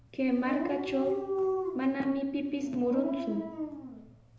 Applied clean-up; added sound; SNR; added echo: none; Dog; 4 dB; reverberation time 0.8 s.